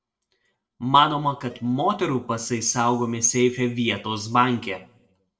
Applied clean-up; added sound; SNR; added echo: neural separator model SepFormer DNS4.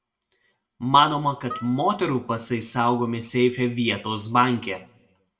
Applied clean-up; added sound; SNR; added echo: none; Harp; 19 dB; reverberation time 0.4 s.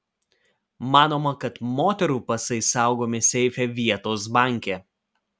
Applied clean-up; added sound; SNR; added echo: none; none; none; none.